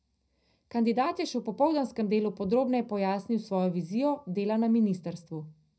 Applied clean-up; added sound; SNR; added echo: none; none; none; reverberation time 0.4 s.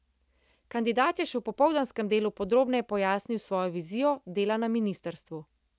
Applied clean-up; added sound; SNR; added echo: none; none; none; none.